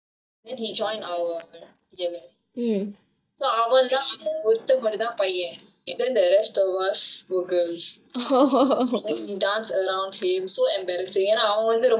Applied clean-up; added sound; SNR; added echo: neural mask model DeepFilterNet 3.